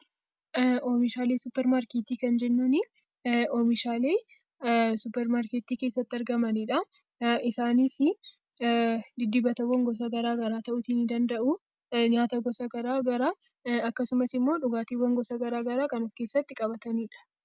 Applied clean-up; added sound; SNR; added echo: none; none; none; none.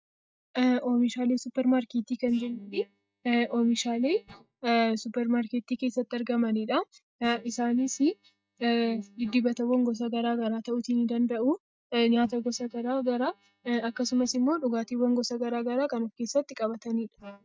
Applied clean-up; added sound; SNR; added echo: neural mask model DeepFilterNet 3.